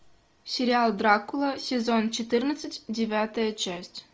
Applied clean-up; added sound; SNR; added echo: none; none; none; none.